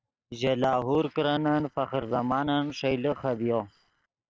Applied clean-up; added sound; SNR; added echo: neural separator model SepFormer DNS4.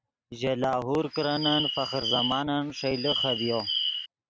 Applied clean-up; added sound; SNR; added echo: none; Bird; 2 dB; none.